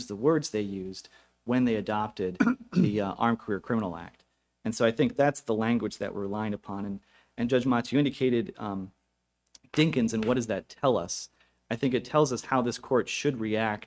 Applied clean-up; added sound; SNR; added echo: neural mask model RNNoise.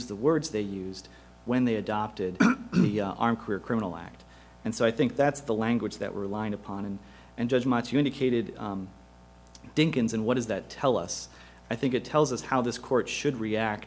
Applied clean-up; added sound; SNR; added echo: none; none; none; none.